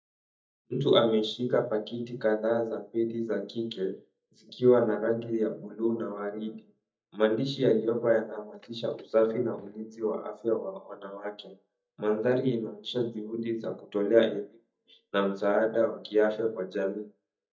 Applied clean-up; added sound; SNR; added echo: neural mask model DeepFilterNet 3.